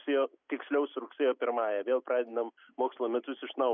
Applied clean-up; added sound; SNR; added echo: none; none; none; none.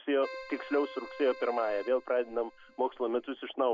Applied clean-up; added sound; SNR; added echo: none; Keyboard (musical); 17 dB; none.